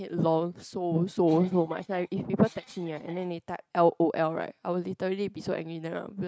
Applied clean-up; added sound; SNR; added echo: neural mask model RNNoise.